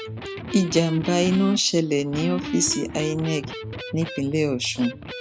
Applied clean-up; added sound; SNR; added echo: none; Electric guitar; 9 dB; none.